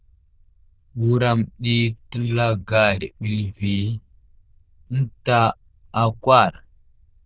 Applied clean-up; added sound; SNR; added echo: neural diffusion model UNIVERSE++.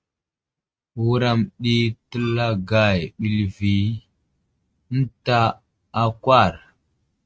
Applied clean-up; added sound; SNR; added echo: neural mask model RNNoise.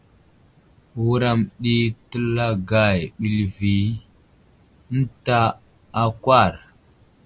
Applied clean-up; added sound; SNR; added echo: none; none; none; none.